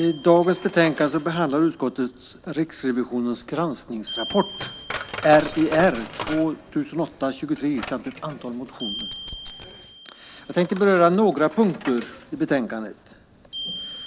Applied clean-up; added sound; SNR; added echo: none; Coin (dropping) + Glockenspiel; 14 dB; none.